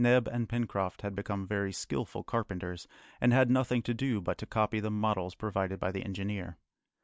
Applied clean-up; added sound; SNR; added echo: none; none; none; none.